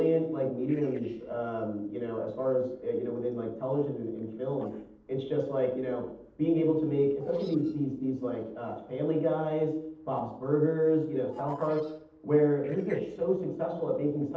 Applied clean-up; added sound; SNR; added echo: neural separator model SepFormer DNS4.